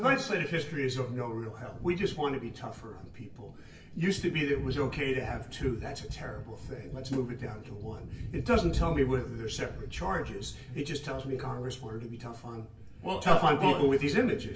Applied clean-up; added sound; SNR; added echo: none; Thunder; 10 dB; reverberation time 0.3 s.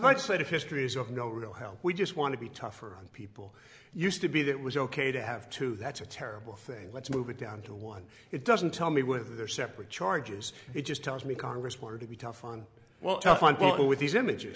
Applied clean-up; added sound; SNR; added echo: none; none; none; none.